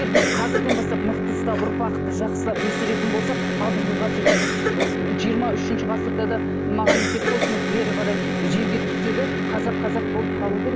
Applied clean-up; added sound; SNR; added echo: none; Electric guitar + Cough; -5 dB; none.